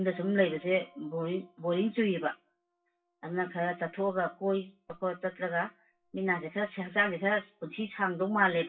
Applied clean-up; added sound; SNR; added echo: classical method WPE with log-MMSE.